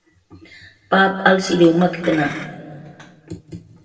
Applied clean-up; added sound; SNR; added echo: none; Chink, clink; 18 dB; reverberation time 1.9 s.